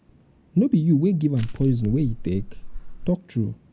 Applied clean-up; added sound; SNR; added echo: none; Crushing; 8 dB; none.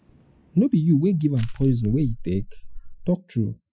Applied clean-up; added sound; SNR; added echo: classical method Wiener filter.